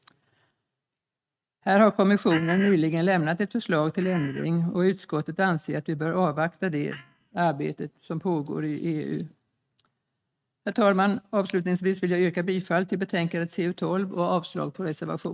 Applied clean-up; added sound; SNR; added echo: neural mask model RNNoise.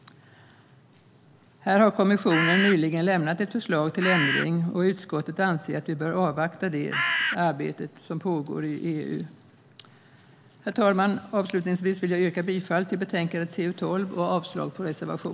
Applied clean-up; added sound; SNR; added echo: none; Bird; -1 dB; none.